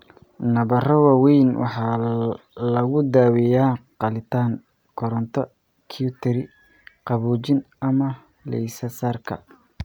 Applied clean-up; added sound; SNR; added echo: none; none; none; none.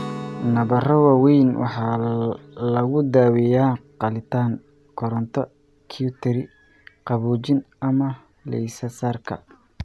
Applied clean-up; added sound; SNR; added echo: none; Guitar; 19 dB; none.